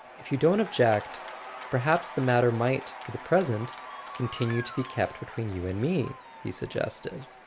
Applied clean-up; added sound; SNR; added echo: none; Applause / Cheering; 14 dB; none.